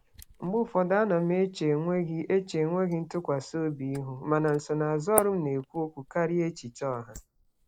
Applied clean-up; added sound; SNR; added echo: neural mask model Resemble Enhance denoiser.